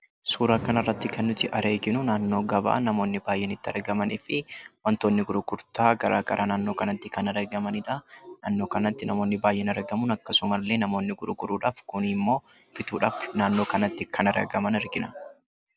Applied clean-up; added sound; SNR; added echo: none; none; none; none.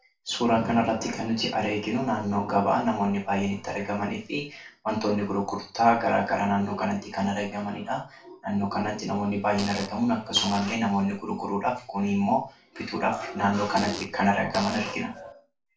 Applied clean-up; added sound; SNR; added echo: none; Fart; 13 dB; reverberation time 0.3 s.